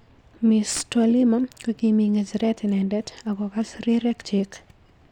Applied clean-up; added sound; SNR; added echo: none; none; none; none.